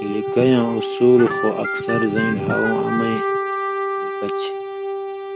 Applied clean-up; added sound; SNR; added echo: none; Brass instrument + Harmonica; 3 dB; none.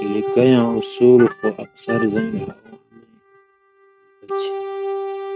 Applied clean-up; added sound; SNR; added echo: neural mask model RNNoise.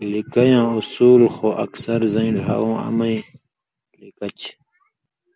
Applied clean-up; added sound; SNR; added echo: none; none; none; none.